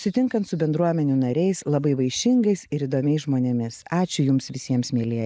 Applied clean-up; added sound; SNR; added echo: neural mask model Resemble Enhance denoiser.